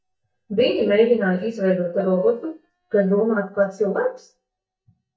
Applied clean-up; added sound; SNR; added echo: neural mask model DeepFilterNet 3.